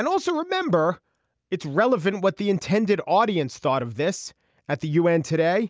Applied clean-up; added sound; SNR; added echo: none; none; none; none.